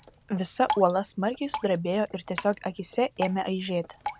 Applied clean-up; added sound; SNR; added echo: none; Drip; 11 dB; none.